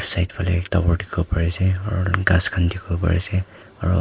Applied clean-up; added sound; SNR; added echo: neural mask model Resemble Enhance denoiser.